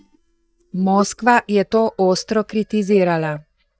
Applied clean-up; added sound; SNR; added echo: neural mask model DeepFilterNet 3.